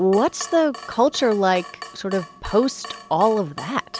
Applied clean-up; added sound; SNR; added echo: none; Drip / Water tap, faucet; 17 dB; none.